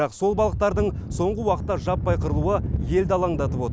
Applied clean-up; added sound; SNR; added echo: none; none; none; none.